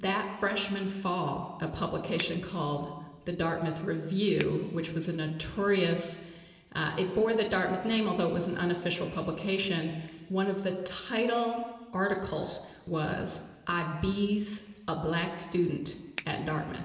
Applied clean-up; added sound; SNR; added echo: none; Finger snapping; 10 dB; reverberation time 1.4 s.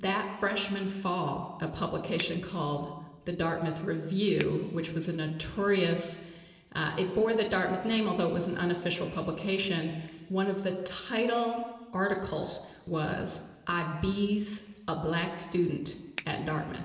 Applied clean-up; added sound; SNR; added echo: neural separator model SepFormer DNS4.